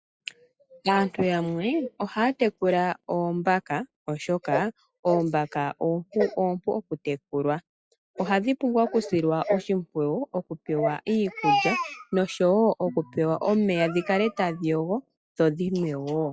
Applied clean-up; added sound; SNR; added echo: classical method log-MMSE.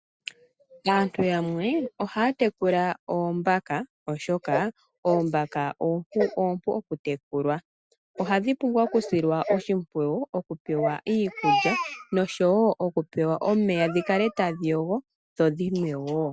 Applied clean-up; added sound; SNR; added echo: none; none; none; none.